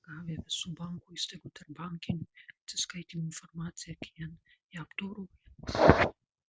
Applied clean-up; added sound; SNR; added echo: none; none; none; none.